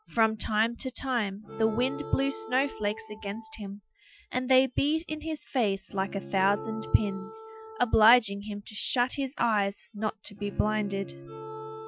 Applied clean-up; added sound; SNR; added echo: classical method Wiener filter.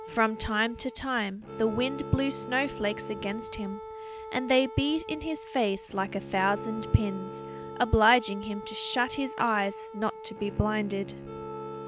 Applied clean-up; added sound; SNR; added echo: none; Bowed string instrument + Wind instrument, woodwind instrument; 11 dB; none.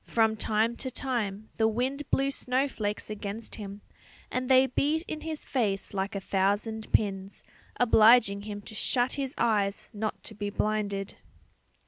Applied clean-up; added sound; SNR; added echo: none; none; none; none.